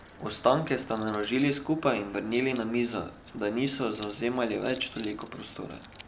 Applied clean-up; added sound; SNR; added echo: none; Keys jangling; 5 dB; none.